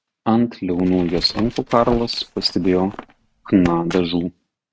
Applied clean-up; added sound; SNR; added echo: neural mask model RNNoise.